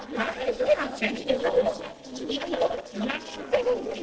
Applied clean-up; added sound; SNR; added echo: neural separator model SepFormer DNS4.